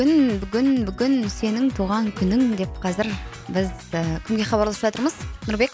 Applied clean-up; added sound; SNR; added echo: none; Piano; 20 dB; none.